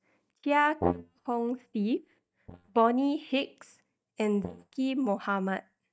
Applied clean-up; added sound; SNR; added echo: neural mask model DeepFilterNet 3.